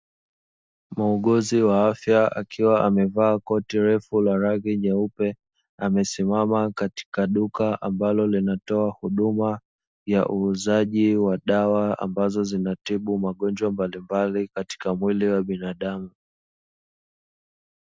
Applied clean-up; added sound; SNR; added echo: none; none; none; none.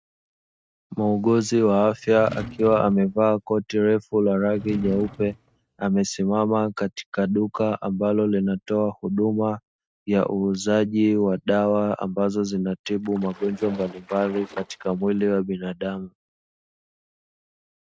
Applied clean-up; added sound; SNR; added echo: neural mask model RNNoise.